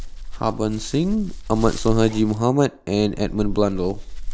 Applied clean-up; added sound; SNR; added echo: none; Dog; 7 dB; none.